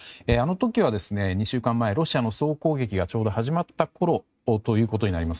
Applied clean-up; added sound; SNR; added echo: neural mask model RNNoise.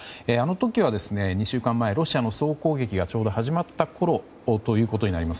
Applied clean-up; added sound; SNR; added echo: none; none; none; none.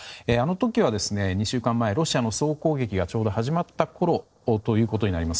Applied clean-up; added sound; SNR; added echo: neural separator model SepFormer DNS4.